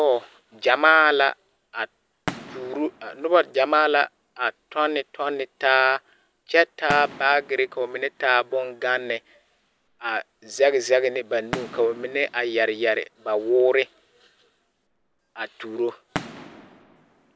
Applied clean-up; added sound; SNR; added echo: none; Fireworks; 18 dB; none.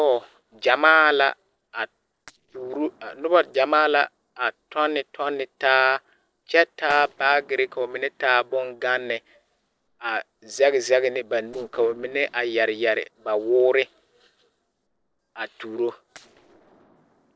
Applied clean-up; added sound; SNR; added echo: neural separator model SepFormer DNS4.